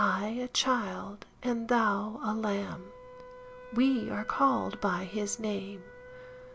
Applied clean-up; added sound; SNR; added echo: none; Wind instrument, woodwind instrument; 19 dB; none.